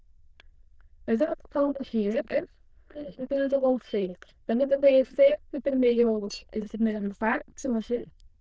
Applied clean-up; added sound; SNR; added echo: neural diffusion model UNIVERSE++.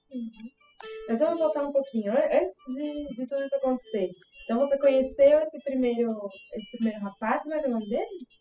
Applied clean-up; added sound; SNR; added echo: classical method spectral subtraction.